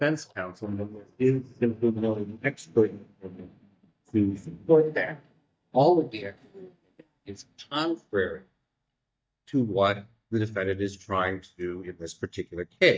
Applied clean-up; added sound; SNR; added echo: neural mask model DeepFilterNet 3.